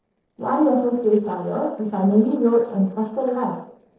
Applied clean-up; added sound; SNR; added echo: neural separator model SepFormer DNS4.